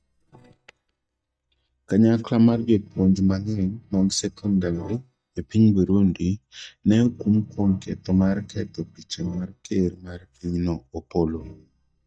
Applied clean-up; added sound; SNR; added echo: neural mask model DeepFilterNet 3.